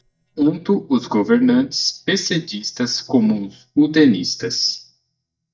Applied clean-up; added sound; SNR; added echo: neural mask model DeepFilterNet 3.